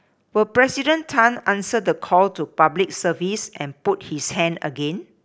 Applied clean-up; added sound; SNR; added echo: none; none; none; none.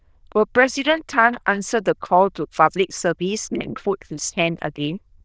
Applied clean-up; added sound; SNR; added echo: neural diffusion model UNIVERSE++.